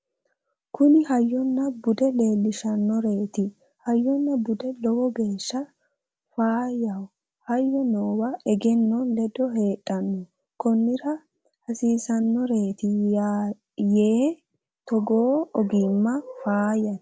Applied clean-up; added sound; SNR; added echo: none; none; none; none.